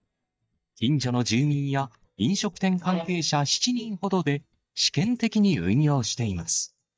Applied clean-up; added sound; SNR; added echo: neural mask model DeepFilterNet 3.